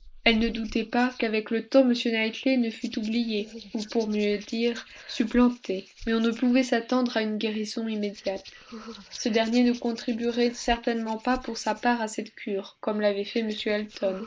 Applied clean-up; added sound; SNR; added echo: neural mask model Resemble Enhance denoiser.